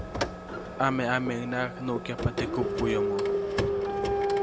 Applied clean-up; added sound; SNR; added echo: none; Printer; -2 dB; none.